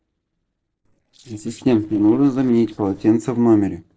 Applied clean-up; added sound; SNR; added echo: neural separator model SepFormer DNS4.